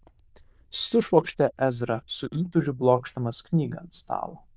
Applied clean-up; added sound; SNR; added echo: neural diffusion model UNIVERSE++.